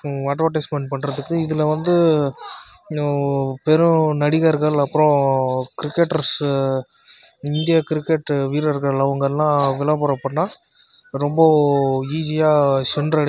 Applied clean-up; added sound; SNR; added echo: none; none; none; none.